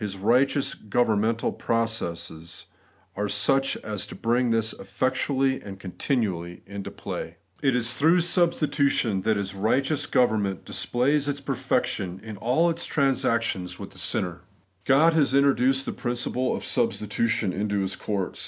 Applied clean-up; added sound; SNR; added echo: none; none; none; none.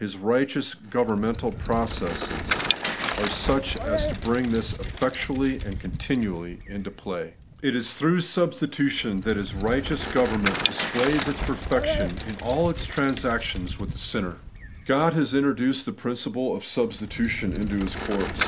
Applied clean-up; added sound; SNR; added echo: none; Bicycle; 6 dB; none.